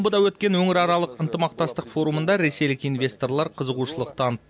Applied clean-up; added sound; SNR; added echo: none; none; none; none.